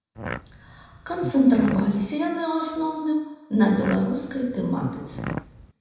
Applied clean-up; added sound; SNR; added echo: none; Fart; 10 dB; reverberation time 1.1 s.